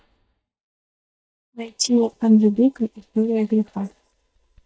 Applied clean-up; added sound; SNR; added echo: neural mask model DeepFilterNet 3.